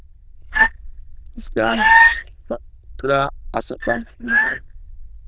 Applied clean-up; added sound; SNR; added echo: neural diffusion model UNIVERSE++.